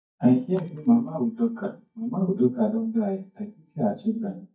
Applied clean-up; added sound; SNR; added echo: neural mask model DeepFilterNet 3.